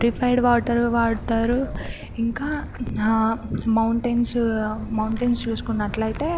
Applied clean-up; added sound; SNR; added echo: none; Wind; 10 dB; none.